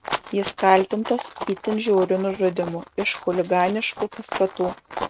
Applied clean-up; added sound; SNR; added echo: neural mask model RNNoise.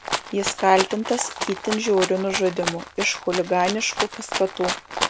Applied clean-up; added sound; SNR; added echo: none; Rattle (instrument); 6 dB; none.